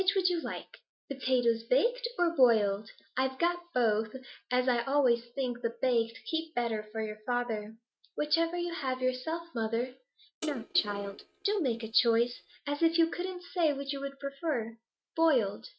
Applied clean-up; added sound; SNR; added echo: neural mask model RNNoise.